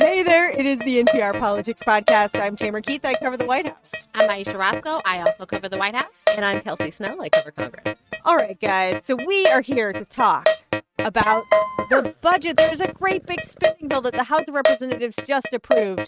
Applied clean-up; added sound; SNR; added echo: neural mask model RNNoise.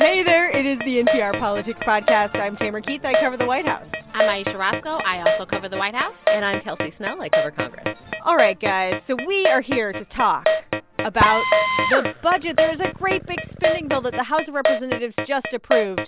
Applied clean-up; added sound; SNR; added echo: none; Keyboard (musical) + Drill; 1 dB; none.